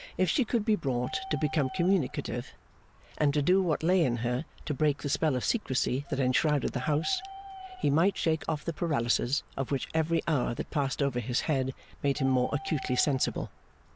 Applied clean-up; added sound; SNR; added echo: none; Bird; 19 dB; none.